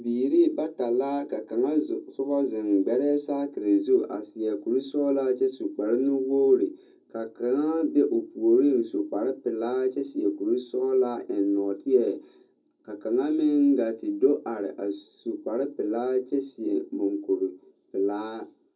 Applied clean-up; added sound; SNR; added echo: none; none; none; reverberation time 0.4 s.